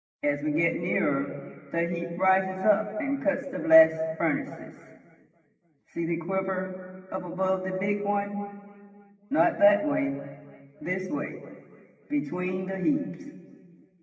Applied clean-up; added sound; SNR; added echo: none; none; none; reverberation time 2.3 s.